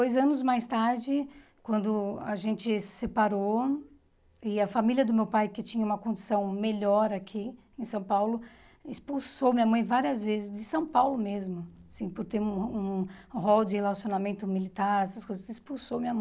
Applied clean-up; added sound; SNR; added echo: none; none; none; none.